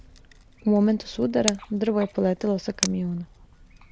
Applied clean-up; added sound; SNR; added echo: none; Tick; 11 dB; none.